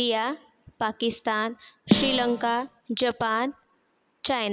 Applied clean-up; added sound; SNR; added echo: none; Snare drum; 3 dB; none.